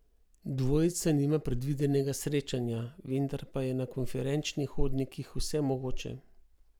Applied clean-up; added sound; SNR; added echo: none; none; none; none.